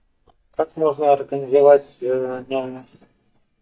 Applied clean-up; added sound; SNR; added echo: neural mask model DeepFilterNet 3.